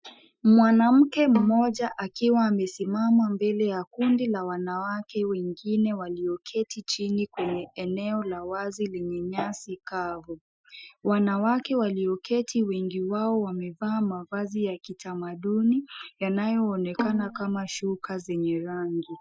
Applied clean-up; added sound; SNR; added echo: classical method Wiener filter.